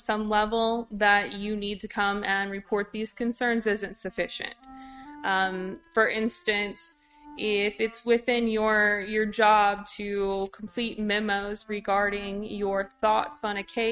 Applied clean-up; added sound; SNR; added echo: neural mask model RNNoise.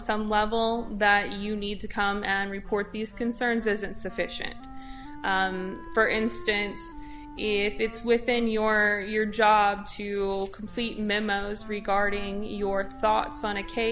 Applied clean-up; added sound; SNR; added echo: none; Wind instrument, woodwind instrument; 19 dB; none.